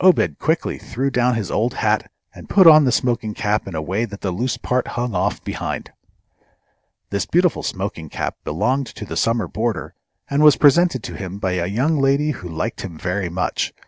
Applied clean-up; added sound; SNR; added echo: none; none; none; none.